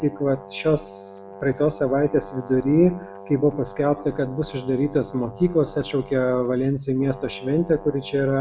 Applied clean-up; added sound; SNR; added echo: none; Brass instrument; 18 dB; none.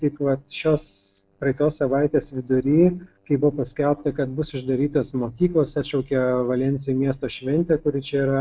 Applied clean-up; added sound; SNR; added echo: neural separator model SepFormer DNS4.